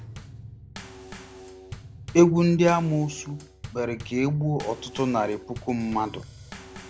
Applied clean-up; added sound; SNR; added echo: none; Bass drum / Snare drum / Drum kit; 16 dB; none.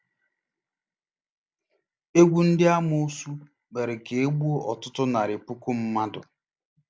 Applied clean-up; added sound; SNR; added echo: none; none; none; none.